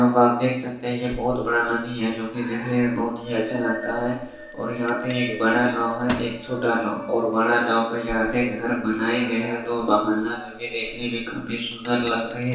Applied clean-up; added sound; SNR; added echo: none; Bell; 7 dB; reverberation time 0.6 s.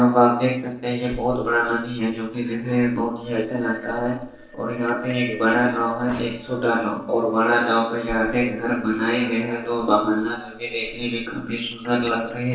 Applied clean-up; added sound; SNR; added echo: neural separator model SepFormer DNS4.